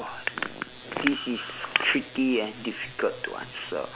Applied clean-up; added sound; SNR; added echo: none; none; none; none.